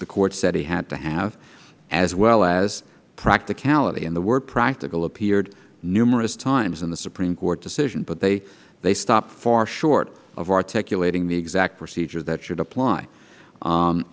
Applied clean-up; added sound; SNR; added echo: none; none; none; none.